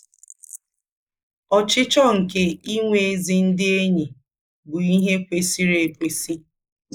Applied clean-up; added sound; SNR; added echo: neural mask model Resemble Enhance denoiser.